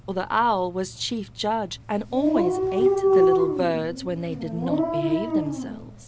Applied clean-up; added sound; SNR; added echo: none; Dog; -3 dB; none.